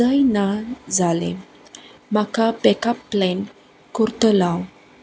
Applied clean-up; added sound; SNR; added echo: none; none; none; none.